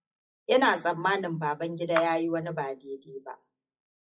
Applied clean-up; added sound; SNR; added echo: classical method WPE with log-MMSE.